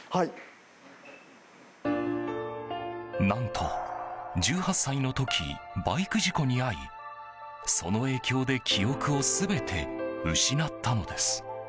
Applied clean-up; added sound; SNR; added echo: none; none; none; none.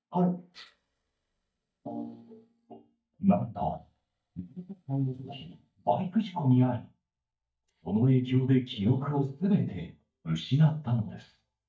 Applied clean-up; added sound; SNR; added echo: neural mask model DeepFilterNet 3.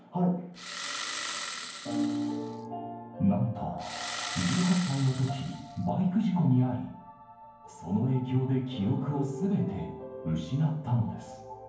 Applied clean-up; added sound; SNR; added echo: none; Engine starting; 9 dB; reverberation time 0.9 s.